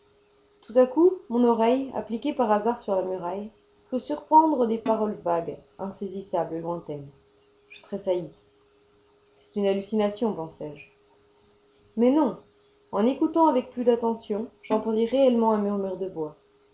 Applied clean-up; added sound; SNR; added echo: none; Snare drum; 15 dB; none.